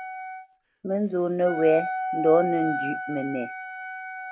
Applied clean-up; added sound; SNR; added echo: none; Wind instrument, woodwind instrument; 6 dB; none.